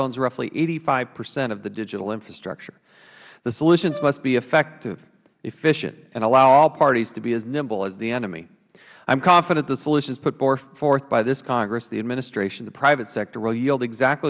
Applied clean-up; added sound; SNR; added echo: none; Brass instrument; 19 dB; none.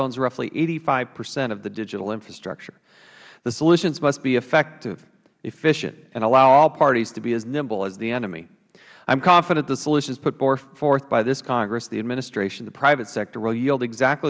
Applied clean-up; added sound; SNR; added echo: none; none; none; none.